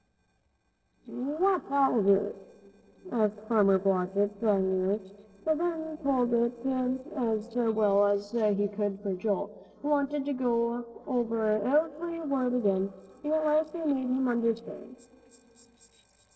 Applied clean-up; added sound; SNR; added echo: neural separator model SepFormer DNS4.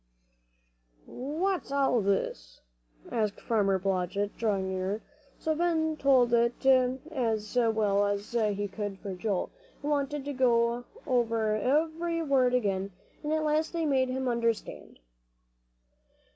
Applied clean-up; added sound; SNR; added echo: none; none; none; none.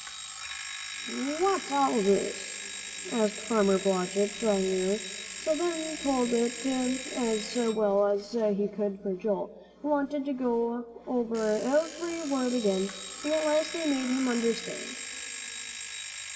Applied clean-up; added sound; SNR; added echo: none; Alarm; 10 dB; reverberation time 2.7 s.